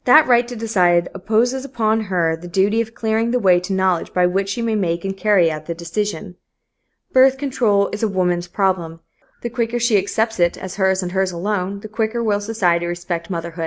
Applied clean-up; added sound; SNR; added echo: none; none; none; none.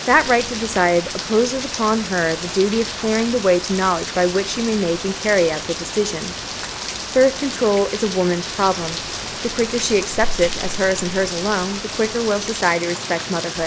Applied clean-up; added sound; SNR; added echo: none; Rain; 7 dB; none.